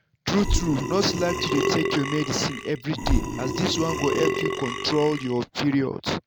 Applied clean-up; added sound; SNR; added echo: none; Burping, eructation; 2 dB; none.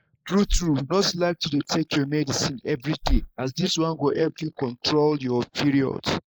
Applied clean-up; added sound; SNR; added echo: neural mask model Resemble Enhance denoiser.